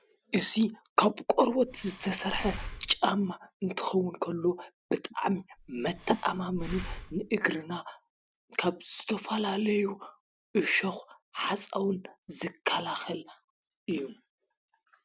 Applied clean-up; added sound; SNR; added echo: none; Breathing; 12 dB; none.